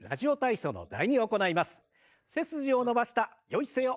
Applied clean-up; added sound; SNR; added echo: neural mask model DeepFilterNet 3.